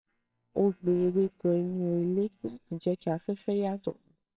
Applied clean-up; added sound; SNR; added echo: neural separator model SepFormer WHAMR!.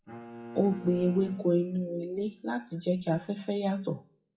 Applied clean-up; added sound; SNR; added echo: classical method WPE with log-MMSE.